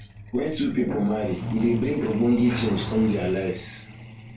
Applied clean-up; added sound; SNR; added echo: none; Truck; 10 dB; reverberation time 0.3 s.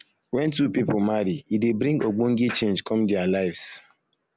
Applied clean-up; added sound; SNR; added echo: none; none; none; none.